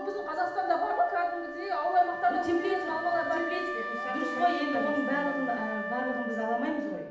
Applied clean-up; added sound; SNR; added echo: none; Wind instrument, woodwind instrument; 6 dB; reverberation time 0.8 s.